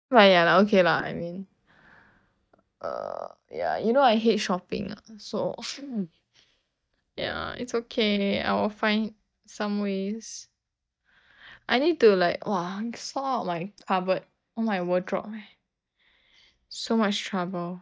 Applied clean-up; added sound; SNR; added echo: neural mask model DeepFilterNet 3.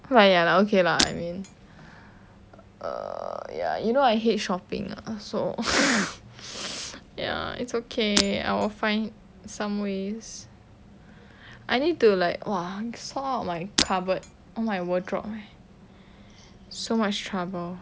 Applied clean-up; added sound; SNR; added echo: none; Shatter; 4 dB; none.